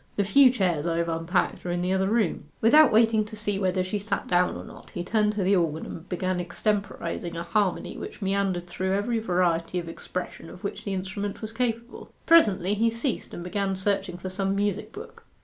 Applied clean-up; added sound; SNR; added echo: none; none; none; none.